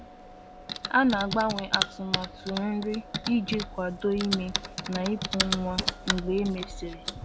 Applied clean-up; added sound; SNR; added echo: none; Typing; 4 dB; none.